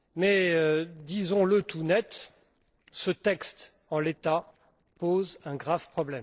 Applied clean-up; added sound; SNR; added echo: neural separator model SepFormer DNS4.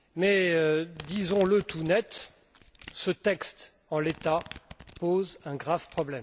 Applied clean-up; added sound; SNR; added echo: none; Domestic sounds, home sounds; 19 dB; none.